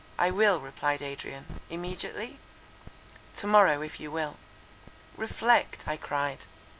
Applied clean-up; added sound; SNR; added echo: none; none; none; none.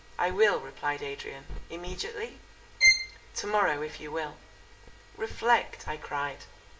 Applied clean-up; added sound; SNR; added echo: none; Bowed string instrument; -5 dB; reverberation time 0.5 s.